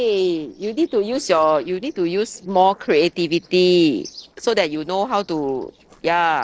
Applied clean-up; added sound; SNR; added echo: neural separator model SepFormer DNS4.